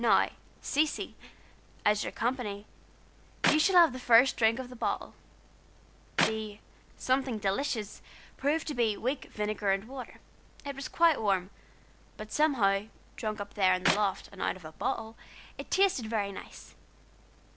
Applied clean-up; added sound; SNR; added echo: none; Clapping; 3 dB; none.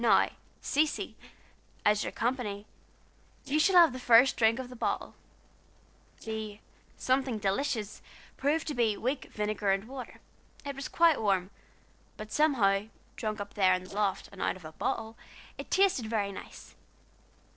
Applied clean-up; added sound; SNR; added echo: neural separator model SepFormer DNS4.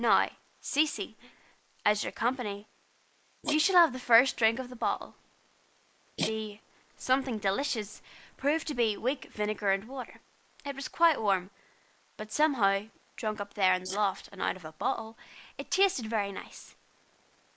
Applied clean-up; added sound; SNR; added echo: neural mask model Resemble Enhance denoiser.